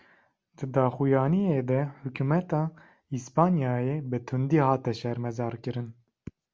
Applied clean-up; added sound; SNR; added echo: none; none; none; none.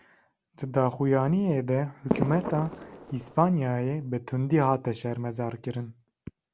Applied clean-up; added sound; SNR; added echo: none; Fireworks; 7 dB; none.